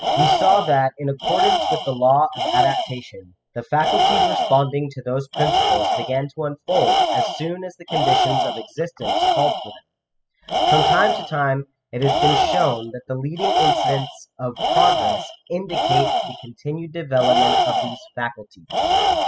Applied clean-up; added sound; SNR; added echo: classical method spectral subtraction.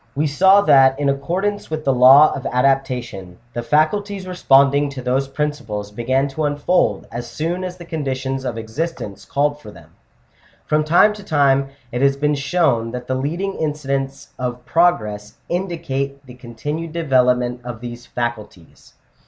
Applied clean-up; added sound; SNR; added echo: none; none; none; none.